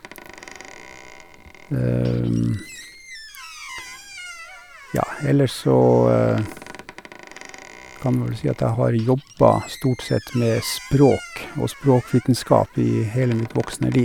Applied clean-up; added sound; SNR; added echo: none; Squeak; 19 dB; none.